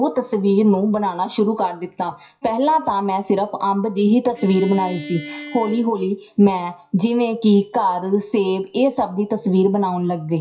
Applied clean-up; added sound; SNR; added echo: classical method WPE with log-MMSE.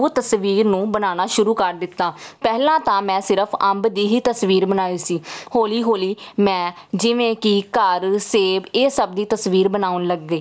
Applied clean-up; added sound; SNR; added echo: none; none; none; none.